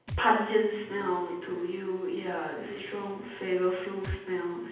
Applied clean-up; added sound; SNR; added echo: none; Thump, thud; 14 dB; reverberation time 0.9 s.